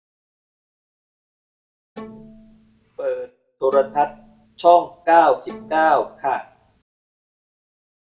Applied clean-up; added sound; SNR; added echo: none; Bowed string instrument; 20 dB; reverberation time 0.3 s.